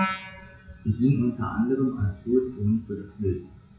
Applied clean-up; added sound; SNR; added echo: classical method WPE with log-MMSE.